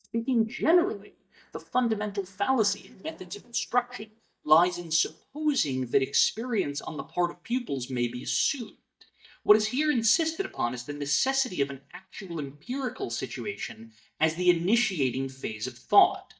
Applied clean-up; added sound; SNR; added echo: neural mask model DeepFilterNet 3.